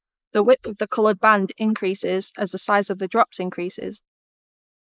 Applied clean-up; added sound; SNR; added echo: neural mask model Resemble Enhance denoiser.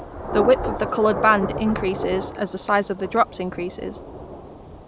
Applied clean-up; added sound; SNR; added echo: none; Thunder / Rain; 7 dB; none.